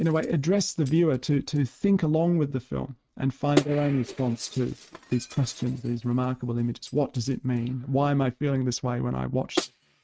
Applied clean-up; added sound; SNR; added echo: neural mask model RNNoise.